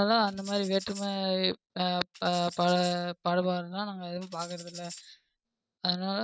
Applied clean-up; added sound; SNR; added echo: neural mask model RNNoise.